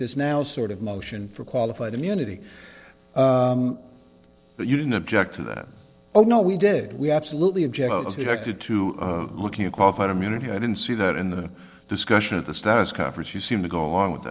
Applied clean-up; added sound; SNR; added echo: neural separator model SepFormer DNS4.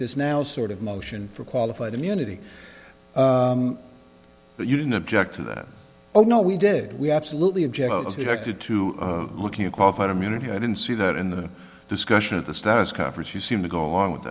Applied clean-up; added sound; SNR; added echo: none; Strum; 14 dB; none.